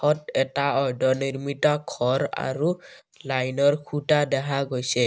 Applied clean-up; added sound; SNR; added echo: none; none; none; none.